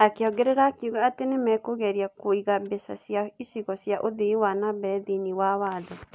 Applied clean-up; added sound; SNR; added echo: none; none; none; none.